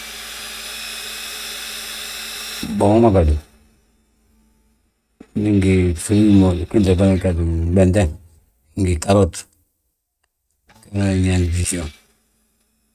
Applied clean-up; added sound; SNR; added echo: neural mask model RNNoise.